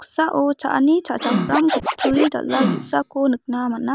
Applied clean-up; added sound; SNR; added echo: none; Scratching (performance technique); 4 dB; none.